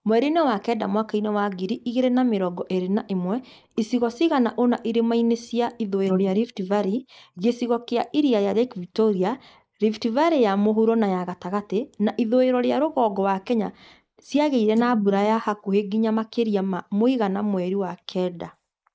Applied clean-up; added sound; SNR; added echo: neural mask model Resemble Enhance denoiser.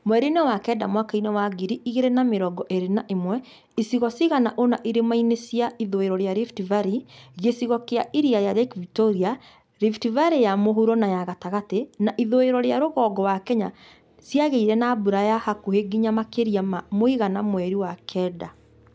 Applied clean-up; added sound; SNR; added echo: none; none; none; none.